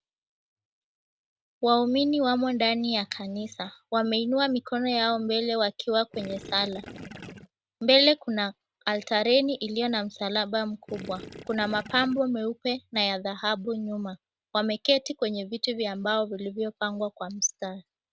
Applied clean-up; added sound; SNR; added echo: none; Gurgling / Liquid; 15 dB; none.